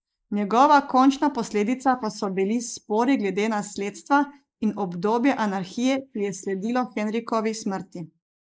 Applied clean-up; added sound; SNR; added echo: neural mask model Resemble Enhance denoiser.